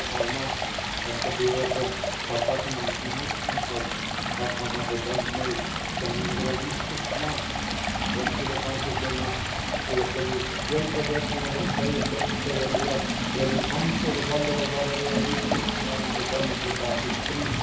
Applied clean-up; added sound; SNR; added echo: none; Stream; -3 dB; reverberation time 0.7 s.